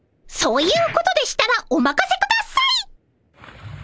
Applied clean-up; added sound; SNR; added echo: none; none; none; none.